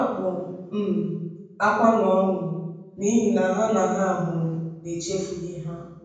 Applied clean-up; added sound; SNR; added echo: none; none; none; reverberation time 1.1 s.